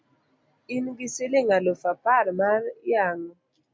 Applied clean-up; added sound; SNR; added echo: none; none; none; none.